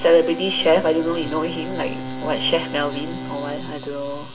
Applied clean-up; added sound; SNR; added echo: none; Bowed string instrument; 10 dB; reverberation time 1.6 s.